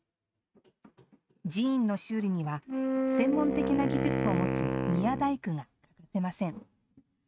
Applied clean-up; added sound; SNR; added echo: neural mask model RNNoise.